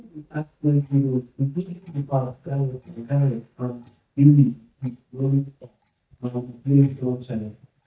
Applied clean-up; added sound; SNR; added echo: neural mask model DeepFilterNet 3.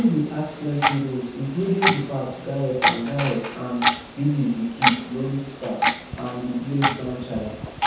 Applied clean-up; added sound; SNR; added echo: none; Clock; 0 dB; reverberation time 0.9 s.